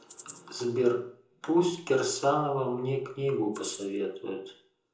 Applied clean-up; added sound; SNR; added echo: none; Rattle (instrument); 19 dB; reverberation time 0.6 s.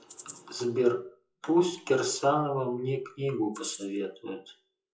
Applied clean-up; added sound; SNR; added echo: classical method WPE with log-MMSE.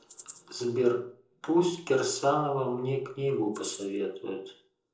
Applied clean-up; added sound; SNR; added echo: neural separator model SepFormer DNS4.